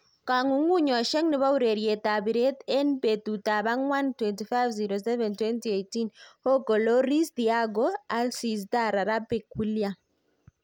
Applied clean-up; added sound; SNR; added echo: none; none; none; none.